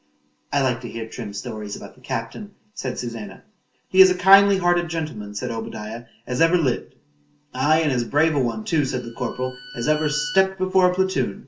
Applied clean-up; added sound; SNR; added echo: none; Bowed string instrument; 15 dB; reverberation time 0.2 s.